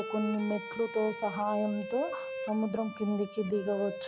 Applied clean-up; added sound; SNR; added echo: none; Bowed string instrument; 9 dB; none.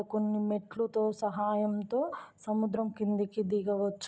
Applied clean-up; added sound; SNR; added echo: none; none; none; none.